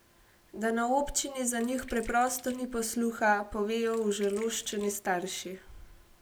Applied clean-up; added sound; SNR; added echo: none; Sink (filling or washing); 20 dB; none.